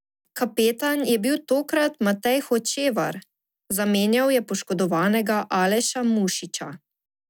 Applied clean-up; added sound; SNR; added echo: none; none; none; none.